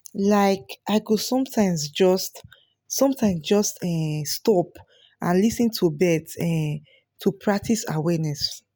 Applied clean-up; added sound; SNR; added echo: none; none; none; none.